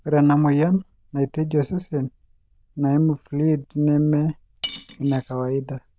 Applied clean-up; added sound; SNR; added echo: neural diffusion model UNIVERSE++.